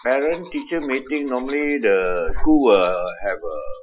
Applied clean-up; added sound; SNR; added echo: classical method Wiener filter.